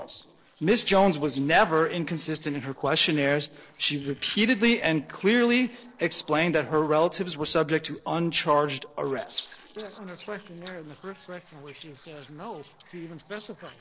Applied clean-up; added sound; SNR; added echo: neural separator model SepFormer DNS4.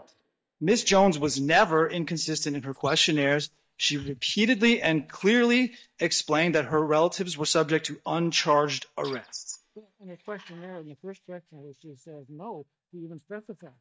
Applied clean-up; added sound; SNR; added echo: neural mask model DeepFilterNet 3.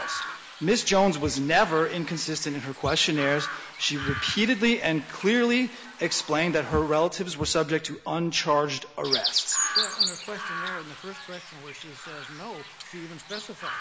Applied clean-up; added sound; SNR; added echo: none; Chirp, tweet; 8 dB; none.